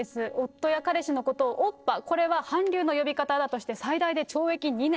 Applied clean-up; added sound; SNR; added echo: neural separator model SepFormer DNS4.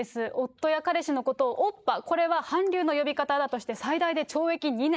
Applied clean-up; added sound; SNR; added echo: neural mask model Resemble Enhance denoiser.